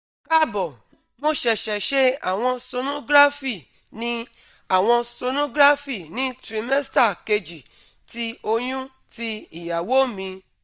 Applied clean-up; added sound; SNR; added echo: neural mask model DeepFilterNet 3.